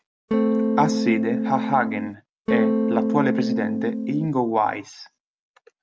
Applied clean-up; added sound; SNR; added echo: none; Electric guitar / Strum; -3 dB; none.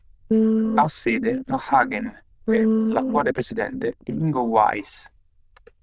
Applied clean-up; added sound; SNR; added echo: neural diffusion model UNIVERSE++.